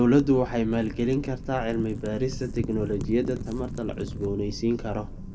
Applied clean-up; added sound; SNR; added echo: none; Wind / Fire; 9 dB; reverberation time 1.7 s.